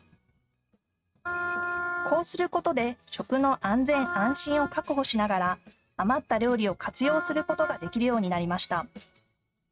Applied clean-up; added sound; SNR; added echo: neural mask model RNNoise.